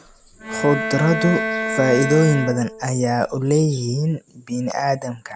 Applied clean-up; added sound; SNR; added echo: none; Bowed string instrument; 7 dB; none.